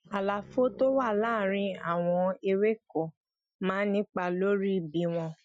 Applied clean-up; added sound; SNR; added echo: classical method Wiener filter.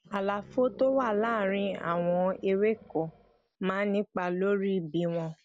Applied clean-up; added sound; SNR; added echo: none; Animal; 19 dB; none.